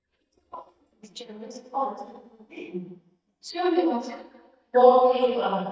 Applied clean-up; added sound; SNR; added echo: neural mask model DeepFilterNet 3.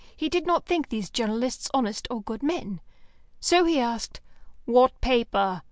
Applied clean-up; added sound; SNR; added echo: none; none; none; none.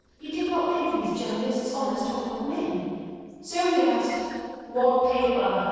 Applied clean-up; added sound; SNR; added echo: neural separator model SepFormer DNS4.